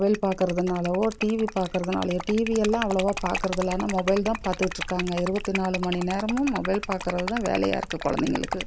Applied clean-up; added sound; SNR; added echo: none; Liquid; 8 dB; none.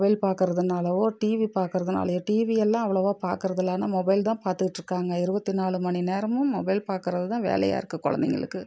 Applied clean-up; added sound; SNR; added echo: none; none; none; none.